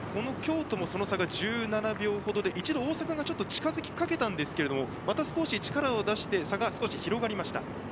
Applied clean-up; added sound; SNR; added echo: none; Thunder / Rain; 18 dB; none.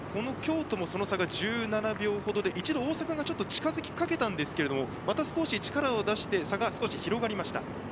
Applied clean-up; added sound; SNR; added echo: none; none; none; none.